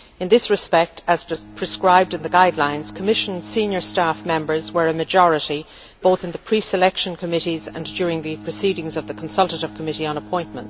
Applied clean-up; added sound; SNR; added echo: none; Bowed string instrument; 19 dB; none.